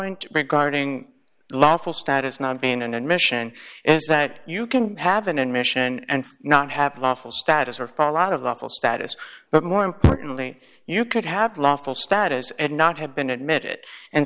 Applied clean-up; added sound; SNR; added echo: none; none; none; none.